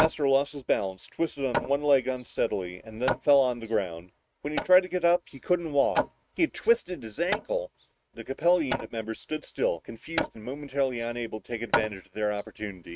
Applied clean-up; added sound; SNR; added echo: neural mask model RNNoise.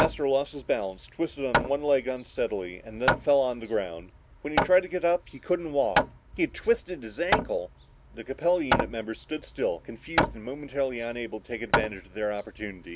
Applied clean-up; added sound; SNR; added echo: none; Hammer; 4 dB; none.